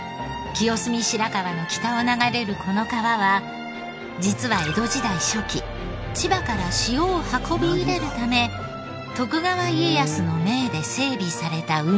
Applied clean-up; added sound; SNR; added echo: none; Wind instrument, woodwind instrument; 15 dB; none.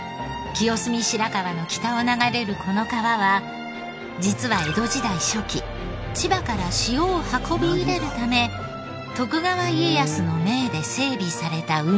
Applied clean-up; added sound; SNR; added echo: none; none; none; none.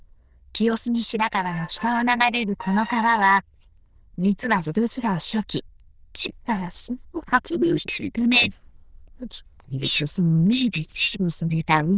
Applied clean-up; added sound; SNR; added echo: neural diffusion model UNIVERSE++.